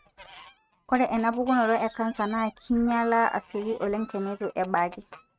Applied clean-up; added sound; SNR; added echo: neural mask model RNNoise.